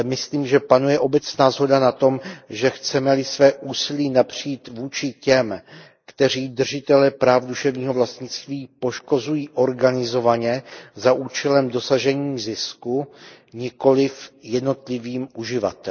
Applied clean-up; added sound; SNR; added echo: neural mask model Resemble Enhance denoiser.